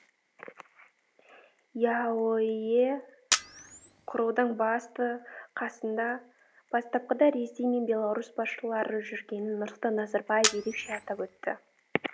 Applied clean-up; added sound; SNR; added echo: none; Camera; 4 dB; none.